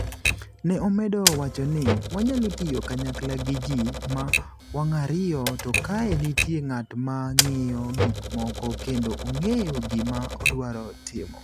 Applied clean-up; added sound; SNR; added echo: none; Typewriter; 2 dB; none.